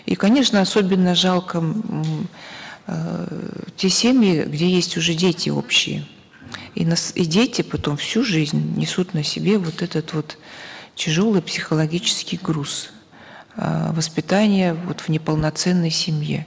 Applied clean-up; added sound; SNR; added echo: none; none; none; none.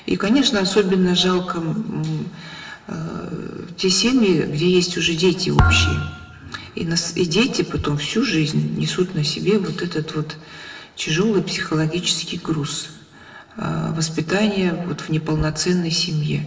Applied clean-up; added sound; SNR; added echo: none; Thump, thud; 1 dB; reverberation time 1.0 s.